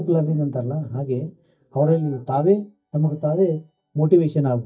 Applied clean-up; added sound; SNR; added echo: neural mask model DeepFilterNet 3.